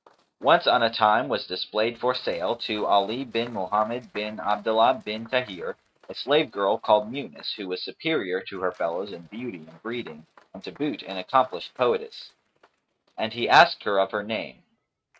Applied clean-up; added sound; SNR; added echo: neural mask model RNNoise.